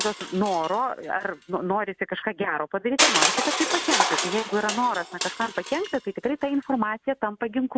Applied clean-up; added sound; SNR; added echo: none; Crushing; 2 dB; none.